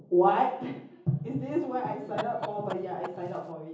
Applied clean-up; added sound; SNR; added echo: none; Chicken, rooster; 12 dB; reverberation time 0.7 s.